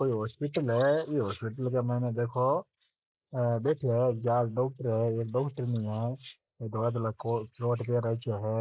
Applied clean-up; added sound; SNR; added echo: neural mask model Resemble Enhance denoiser.